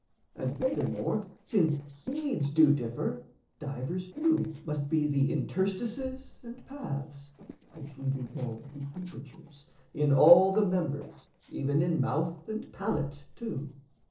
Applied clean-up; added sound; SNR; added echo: neural separator model SepFormer DNS4.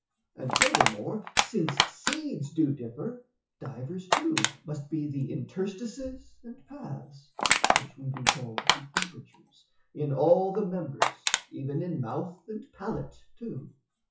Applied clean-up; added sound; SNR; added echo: classical method WPE with log-MMSE.